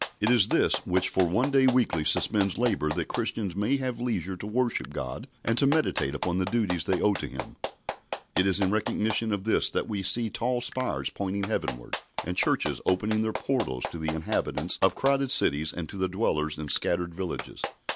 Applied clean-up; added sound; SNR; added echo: none; Clapping; 11 dB; none.